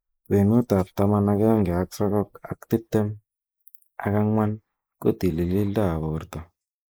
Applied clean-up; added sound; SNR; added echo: neural mask model Resemble Enhance denoiser.